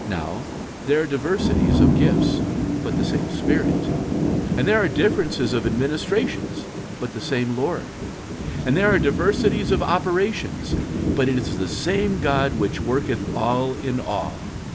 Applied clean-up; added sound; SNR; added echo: none; Thunder / Rain; 0 dB; none.